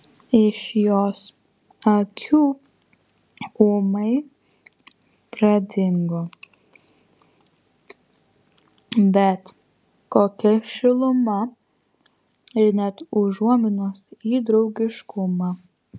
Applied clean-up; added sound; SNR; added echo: none; none; none; none.